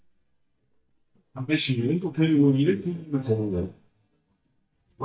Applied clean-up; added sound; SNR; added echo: neural mask model DeepFilterNet 3.